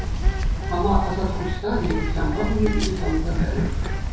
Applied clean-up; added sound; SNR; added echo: none; Bird; -4 dB; reverberation time 0.6 s.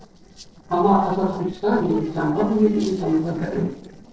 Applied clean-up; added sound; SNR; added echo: neural separator model SepFormer DNS4.